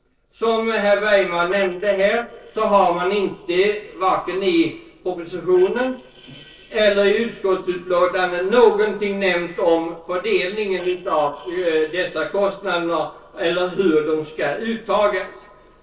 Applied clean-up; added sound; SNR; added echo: neural separator model SepFormer DNS4.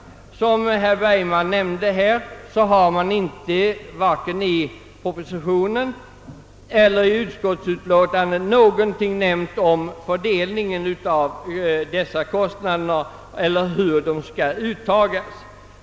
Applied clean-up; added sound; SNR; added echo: none; none; none; none.